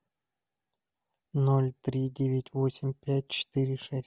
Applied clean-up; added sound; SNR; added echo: none; none; none; none.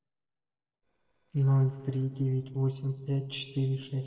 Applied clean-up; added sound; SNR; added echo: neural separator model SepFormer DNS4.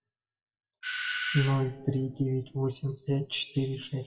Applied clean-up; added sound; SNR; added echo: classical method WPE with log-MMSE.